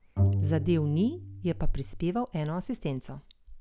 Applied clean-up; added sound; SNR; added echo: none; Bowed string instrument; 3 dB; none.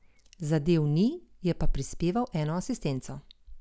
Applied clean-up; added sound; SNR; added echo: none; none; none; none.